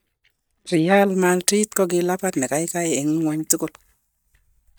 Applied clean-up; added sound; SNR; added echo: neural mask model DeepFilterNet 3.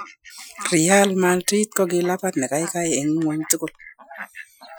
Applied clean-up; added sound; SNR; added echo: classical method Wiener filter.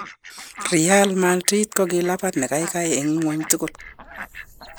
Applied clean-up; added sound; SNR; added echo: neural mask model Resemble Enhance denoiser.